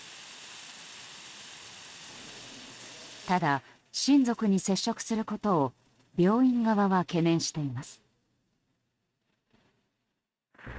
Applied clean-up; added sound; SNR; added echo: neural mask model RNNoise.